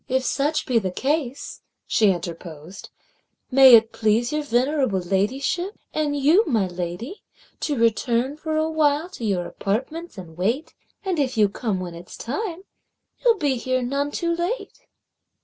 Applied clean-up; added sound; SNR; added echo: none; none; none; none.